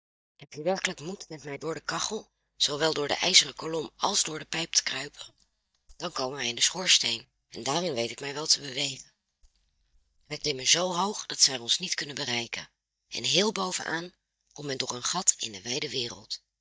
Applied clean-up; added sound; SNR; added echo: neural mask model DeepFilterNet 3.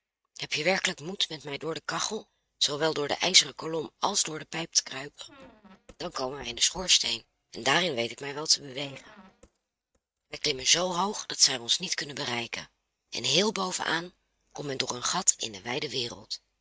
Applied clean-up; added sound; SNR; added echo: neural mask model RNNoise.